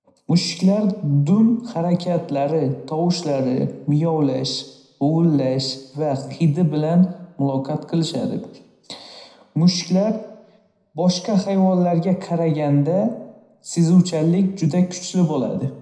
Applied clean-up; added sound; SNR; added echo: none; none; none; reverberation time 0.8 s.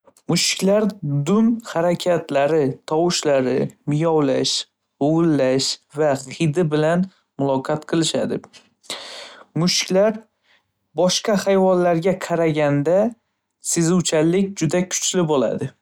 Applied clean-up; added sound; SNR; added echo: none; none; none; none.